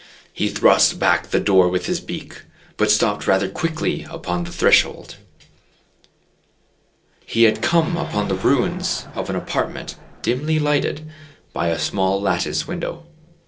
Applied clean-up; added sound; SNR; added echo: neural separator model SepFormer DNS4.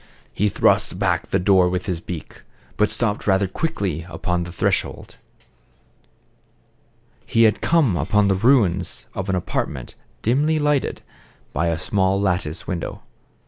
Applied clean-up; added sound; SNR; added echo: none; none; none; none.